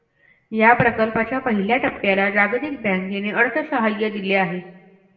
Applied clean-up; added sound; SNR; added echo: none; none; none; reverberation time 0.8 s.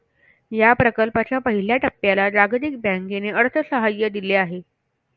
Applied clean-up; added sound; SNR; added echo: none; none; none; none.